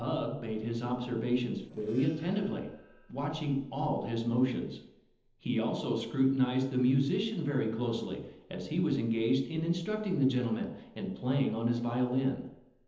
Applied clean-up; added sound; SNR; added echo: neural separator model SepFormer DNS4.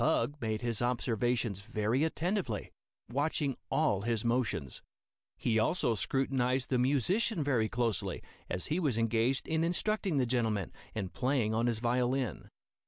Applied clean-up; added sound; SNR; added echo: none; none; none; none.